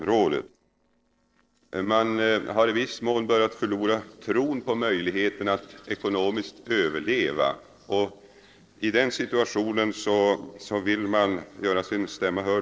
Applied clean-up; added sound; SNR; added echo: neural separator model SepFormer DNS4.